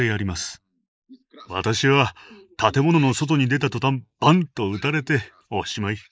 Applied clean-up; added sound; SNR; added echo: neural mask model Resemble Enhance denoiser.